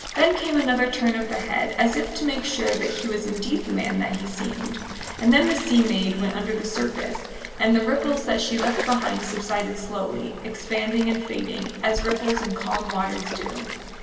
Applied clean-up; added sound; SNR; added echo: none; Stream; 10 dB; reverberation time 2.1 s.